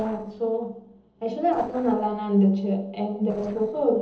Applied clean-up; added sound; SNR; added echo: neural separator model SepFormer DNS4.